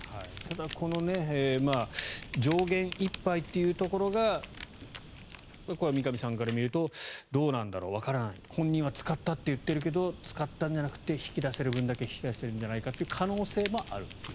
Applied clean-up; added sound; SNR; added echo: none; Fire; 14 dB; none.